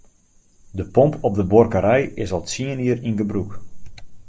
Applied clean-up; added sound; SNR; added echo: none; none; none; none.